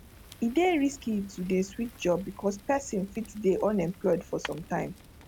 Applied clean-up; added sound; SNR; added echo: none; Fire; 19 dB; none.